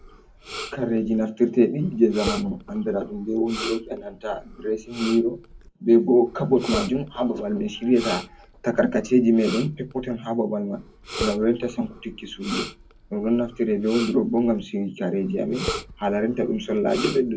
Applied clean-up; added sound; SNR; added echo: none; Respiratory sounds; 13 dB; reverberation time 0.3 s.